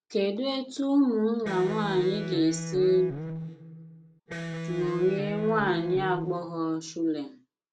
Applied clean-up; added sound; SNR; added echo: none; Electric guitar; 8 dB; none.